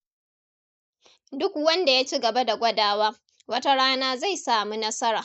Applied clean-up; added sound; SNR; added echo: neural mask model Resemble Enhance denoiser.